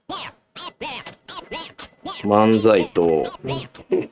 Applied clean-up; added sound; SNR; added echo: neural mask model RNNoise.